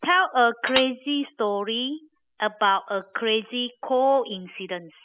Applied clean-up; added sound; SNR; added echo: classical method spectral subtraction.